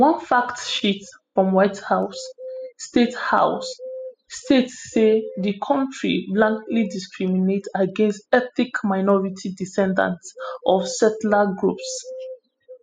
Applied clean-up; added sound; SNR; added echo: classical method spectral subtraction.